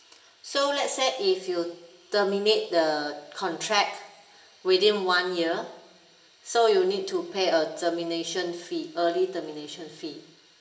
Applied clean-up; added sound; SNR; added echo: none; none; none; reverberation time 1.2 s.